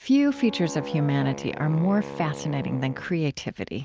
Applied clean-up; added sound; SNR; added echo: none; Wind instrument, woodwind instrument; 13 dB; none.